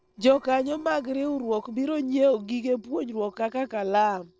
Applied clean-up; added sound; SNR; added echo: neural separator model SepFormer DNS4.